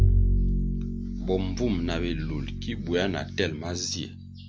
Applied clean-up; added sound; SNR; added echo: none; Bowed string instrument; -4 dB; none.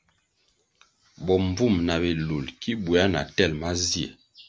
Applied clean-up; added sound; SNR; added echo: none; none; none; none.